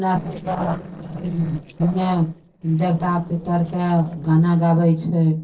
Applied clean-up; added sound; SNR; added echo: neural separator model SepFormer DNS4.